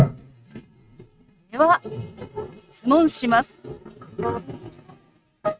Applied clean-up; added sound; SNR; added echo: neural mask model RNNoise.